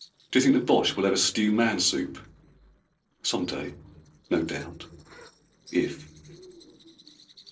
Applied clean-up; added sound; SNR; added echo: neural separator model SepFormer DNS4.